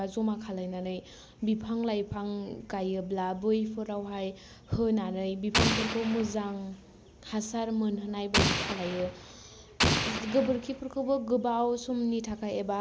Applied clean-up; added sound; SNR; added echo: none; Explosion; -1 dB; none.